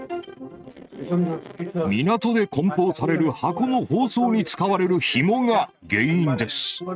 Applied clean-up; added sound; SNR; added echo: neural mask model RNNoise.